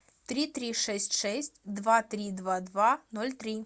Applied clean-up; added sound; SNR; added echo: none; none; none; none.